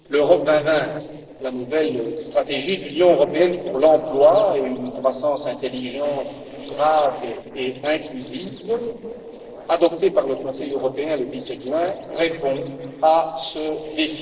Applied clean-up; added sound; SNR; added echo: neural separator model SepFormer DNS4.